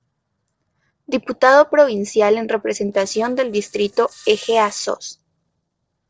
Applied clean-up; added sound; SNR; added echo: neural separator model SepFormer DNS4.